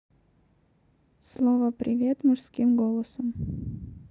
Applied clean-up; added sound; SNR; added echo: none; none; none; none.